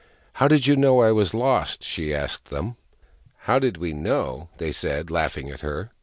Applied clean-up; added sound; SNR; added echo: none; none; none; none.